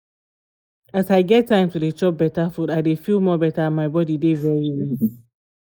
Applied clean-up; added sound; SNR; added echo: neural mask model Resemble Enhance denoiser.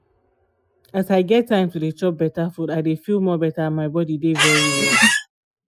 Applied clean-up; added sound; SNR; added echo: classical method Wiener filter.